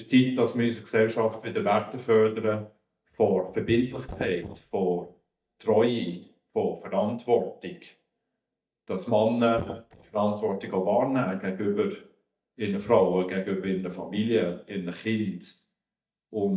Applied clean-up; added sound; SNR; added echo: neural mask model DeepFilterNet 3.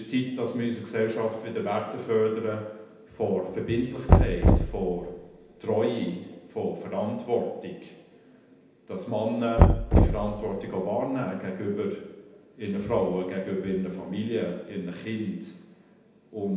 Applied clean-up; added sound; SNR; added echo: none; Knock; -5 dB; reverberation time 0.9 s.